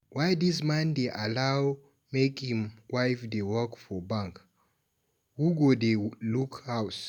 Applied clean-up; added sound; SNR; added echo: none; none; none; none.